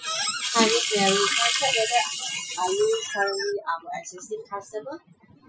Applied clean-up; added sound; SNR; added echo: classical method Wiener filter.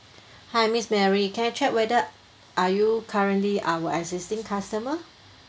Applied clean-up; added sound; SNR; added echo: none; none; none; none.